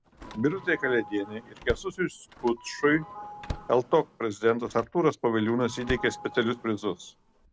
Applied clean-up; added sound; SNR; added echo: none; Slam + Sliding door / Doorbell; 15 dB; none.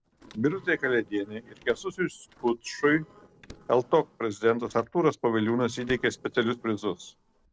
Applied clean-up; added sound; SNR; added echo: neural separator model SepFormer DNS4.